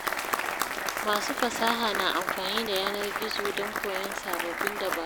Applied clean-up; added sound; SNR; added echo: none; Applause; 0 dB; none.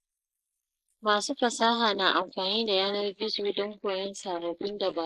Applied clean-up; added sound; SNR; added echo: neural mask model Resemble Enhance denoiser.